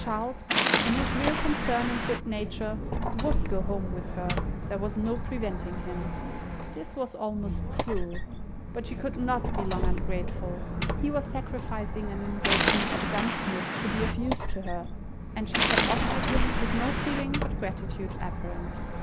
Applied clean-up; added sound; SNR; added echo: none; Waves, surf + Squeak; -4 dB; none.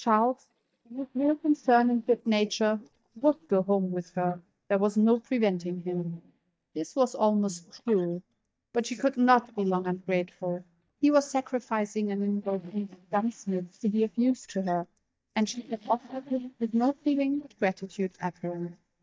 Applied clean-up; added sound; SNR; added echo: neural mask model DeepFilterNet 3.